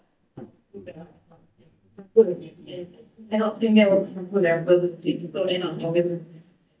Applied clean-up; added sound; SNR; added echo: neural mask model DeepFilterNet 3.